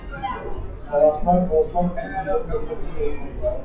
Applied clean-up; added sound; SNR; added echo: classical method WPE with log-MMSE.